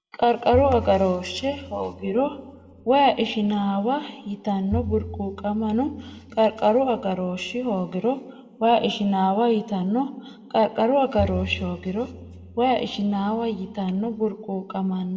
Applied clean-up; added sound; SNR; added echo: none; Bowed string instrument; 13 dB; reverberation time 1.5 s.